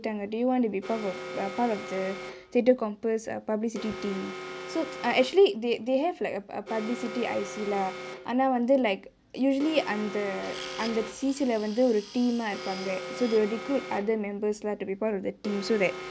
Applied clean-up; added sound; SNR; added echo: none; Alarm + Tools; 12 dB; none.